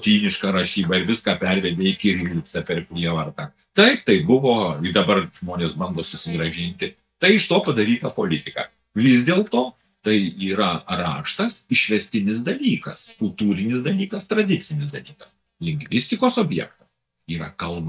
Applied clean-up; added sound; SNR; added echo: neural mask model DeepFilterNet 3.